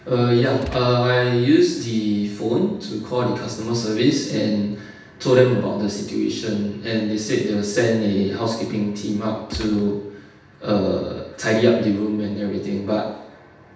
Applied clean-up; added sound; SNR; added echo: none; Gunshot, gunfire; 14 dB; reverberation time 0.9 s.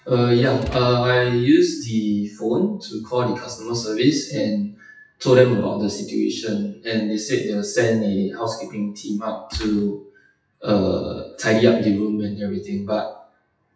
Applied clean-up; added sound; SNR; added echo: classical method WPE with log-MMSE.